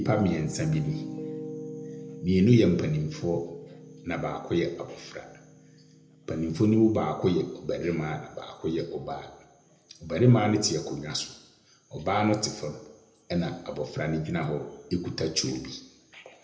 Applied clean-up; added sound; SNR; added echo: none; Piano; 17 dB; reverberation time 0.8 s.